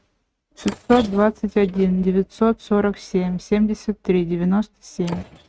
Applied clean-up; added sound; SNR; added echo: neural mask model RNNoise.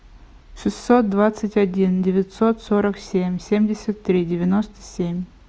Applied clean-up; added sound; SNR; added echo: none; none; none; none.